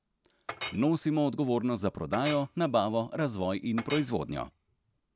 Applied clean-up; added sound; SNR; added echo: none; Chink, clink; 14 dB; none.